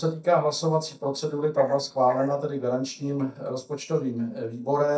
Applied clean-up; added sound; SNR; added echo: neural mask model DeepFilterNet 3.